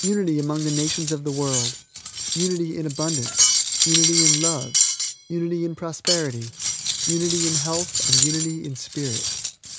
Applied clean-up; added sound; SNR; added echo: none; Cutlery, silverware; -3 dB; none.